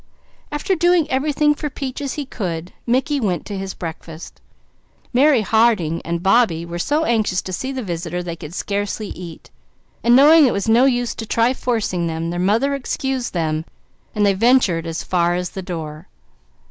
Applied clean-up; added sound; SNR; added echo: none; Bass drum; 20 dB; none.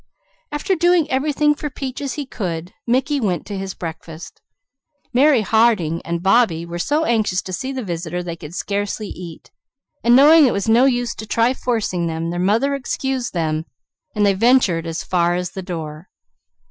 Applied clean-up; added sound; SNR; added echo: classical method Wiener filter.